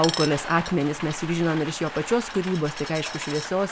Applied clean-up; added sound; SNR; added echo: none; Coin (dropping) + Rain; 10 dB; none.